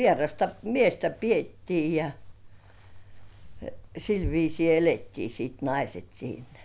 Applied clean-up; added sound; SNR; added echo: none; Crumpling, crinkling; 17 dB; none.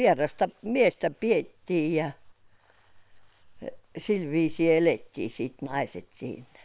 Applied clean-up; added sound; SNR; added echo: neural separator model SepFormer WHAM!.